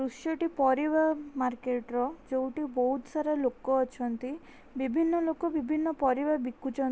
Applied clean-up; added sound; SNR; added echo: none; none; none; none.